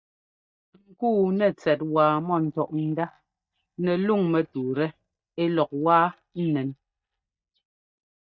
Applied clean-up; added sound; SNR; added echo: neural mask model DeepFilterNet 3.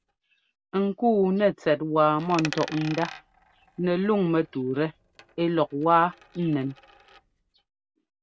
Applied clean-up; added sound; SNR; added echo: none; Coin (dropping); 19 dB; none.